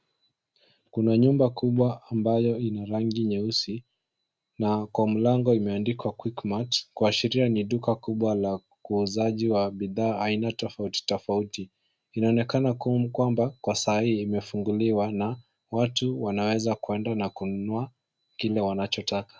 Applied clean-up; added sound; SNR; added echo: none; none; none; none.